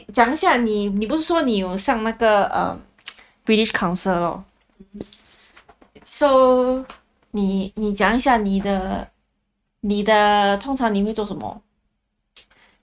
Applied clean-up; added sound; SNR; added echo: neural mask model RNNoise.